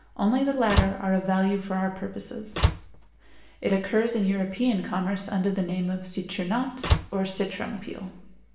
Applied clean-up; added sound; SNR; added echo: none; Slam; 1 dB; reverberation time 0.8 s.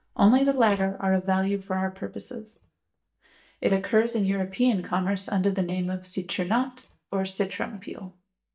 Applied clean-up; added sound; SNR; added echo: neural mask model DeepFilterNet 3.